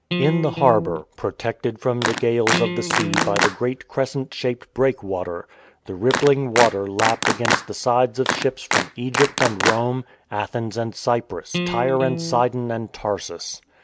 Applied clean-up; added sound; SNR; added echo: none; Electric guitar + Clapping; 2 dB; none.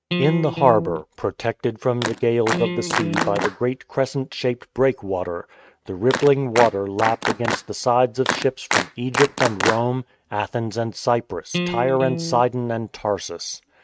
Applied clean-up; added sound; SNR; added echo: neural mask model RNNoise.